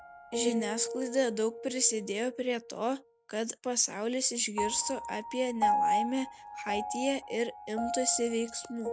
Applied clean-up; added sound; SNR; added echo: none; Piano; 4 dB; none.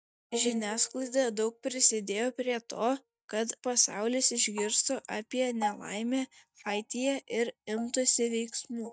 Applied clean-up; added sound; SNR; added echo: neural mask model DeepFilterNet 3.